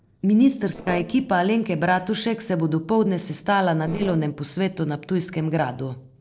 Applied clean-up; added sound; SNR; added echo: neural separator model SepFormer DNS4.